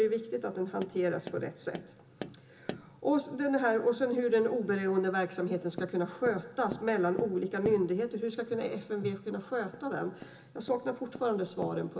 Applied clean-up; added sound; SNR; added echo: none; Tap; 16 dB; reverberation time 0.2 s.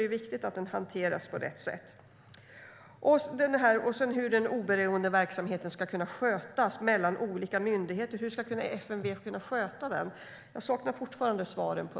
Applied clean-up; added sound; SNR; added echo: none; none; none; none.